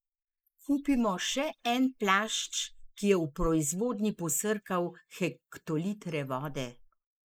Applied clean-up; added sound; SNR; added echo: neural mask model Resemble Enhance denoiser.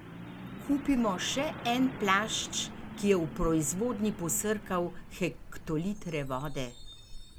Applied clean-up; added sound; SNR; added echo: none; Truck; 11 dB; none.